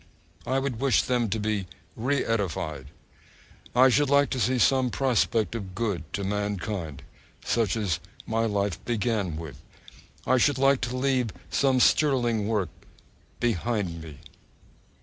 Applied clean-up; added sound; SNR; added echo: none; none; none; none.